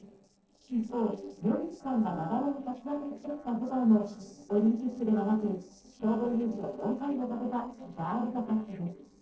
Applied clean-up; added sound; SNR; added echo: neural separator model SepFormer DNS4.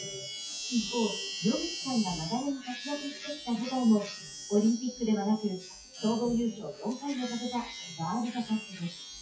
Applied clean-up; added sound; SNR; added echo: classical method WPE with log-MMSE.